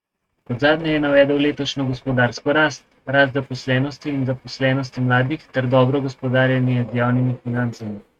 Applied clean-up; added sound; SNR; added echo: neural mask model RNNoise.